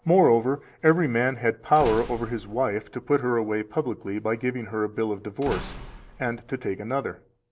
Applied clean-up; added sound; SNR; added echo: none; Slam / Wood; 16 dB; none.